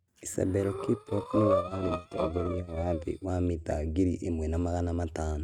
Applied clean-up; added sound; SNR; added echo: neural mask model RNNoise.